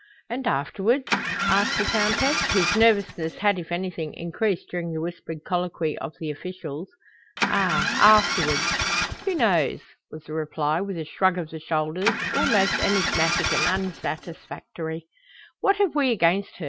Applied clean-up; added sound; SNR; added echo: none; Engine starting; 1 dB; none.